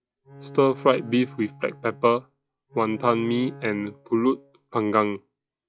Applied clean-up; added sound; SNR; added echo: classical method log-MMSE.